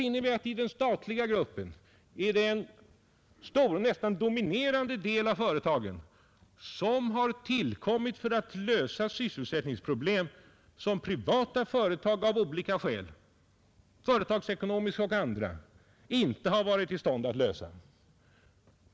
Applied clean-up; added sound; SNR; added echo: none; none; none; none.